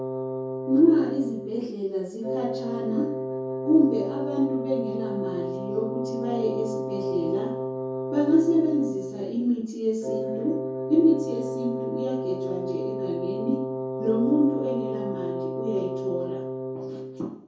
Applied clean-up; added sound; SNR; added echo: none; Wind instrument, woodwind instrument; 4 dB; reverberation time 0.6 s.